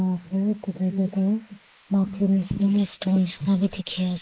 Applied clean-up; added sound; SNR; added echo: neural mask model Resemble Enhance denoiser.